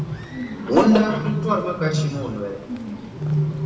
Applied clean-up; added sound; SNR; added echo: none; Bird; 4 dB; reverberation time 0.9 s.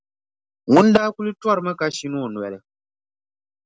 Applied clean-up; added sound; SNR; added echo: none; none; none; none.